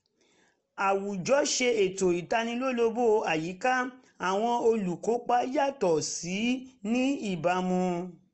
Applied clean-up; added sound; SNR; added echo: none; none; none; none.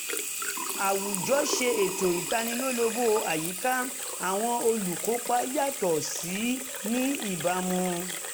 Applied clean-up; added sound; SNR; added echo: none; Sink (filling or washing) / Water tap, faucet; 5 dB; none.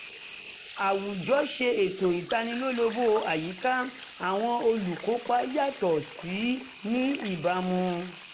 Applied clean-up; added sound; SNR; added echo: neural mask model Resemble Enhance denoiser.